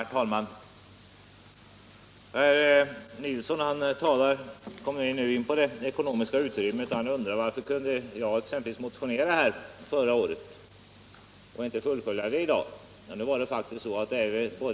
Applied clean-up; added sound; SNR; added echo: none; none; none; none.